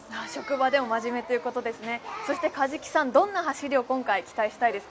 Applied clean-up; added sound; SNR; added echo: none; none; none; none.